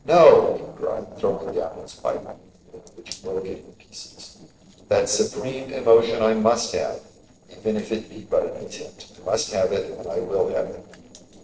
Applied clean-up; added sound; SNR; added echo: neural separator model SepFormer DNS4.